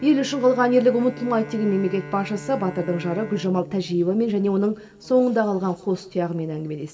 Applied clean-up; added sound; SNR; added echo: none; Bowed string instrument; 17 dB; reverberation time 0.7 s.